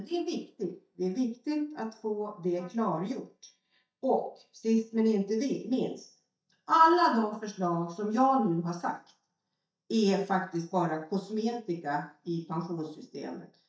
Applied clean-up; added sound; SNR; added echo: neural mask model DeepFilterNet 3.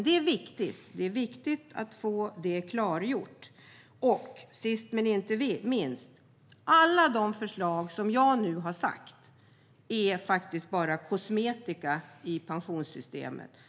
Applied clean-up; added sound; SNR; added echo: none; none; none; none.